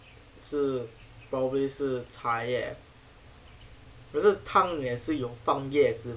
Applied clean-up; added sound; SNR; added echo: none; none; none; none.